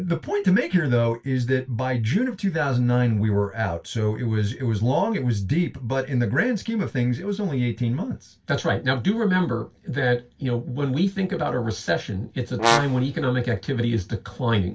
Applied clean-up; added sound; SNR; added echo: none; Brass instrument; 2 dB; reverberation time 0.2 s.